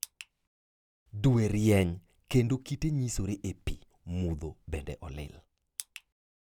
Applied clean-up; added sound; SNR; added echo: none; none; none; none.